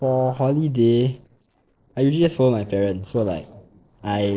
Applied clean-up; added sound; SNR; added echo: neural separator model SepFormer DNS4.